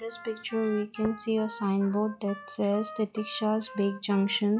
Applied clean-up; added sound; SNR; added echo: classical method log-MMSE.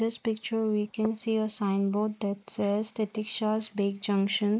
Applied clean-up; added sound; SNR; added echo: neural mask model Resemble Enhance denoiser.